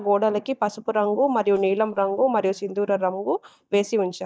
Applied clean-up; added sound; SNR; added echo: neural mask model DeepFilterNet 3.